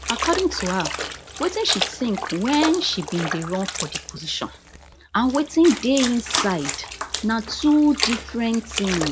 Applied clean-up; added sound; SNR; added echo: none; Trickle, dribble / Splash, splatter; 7 dB; none.